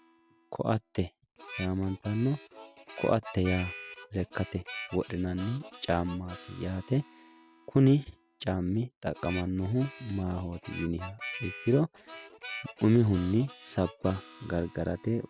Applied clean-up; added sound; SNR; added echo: none; Harmonica; 16 dB; none.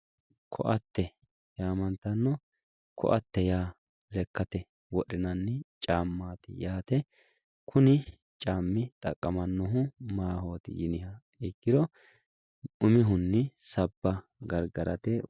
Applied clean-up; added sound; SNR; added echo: none; none; none; none.